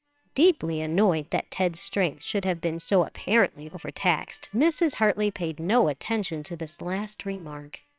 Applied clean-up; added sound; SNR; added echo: neural separator model SepFormer WHAMR!.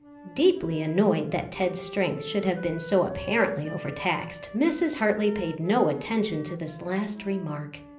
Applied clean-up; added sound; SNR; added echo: none; Wind instrument, woodwind instrument; 16 dB; reverberation time 0.5 s.